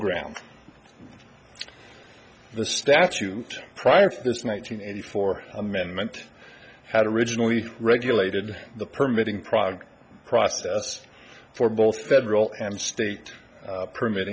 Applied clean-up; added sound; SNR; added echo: none; none; none; none.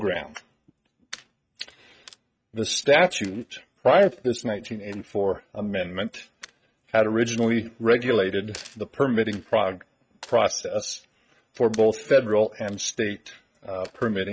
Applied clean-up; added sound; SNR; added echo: neural mask model RNNoise.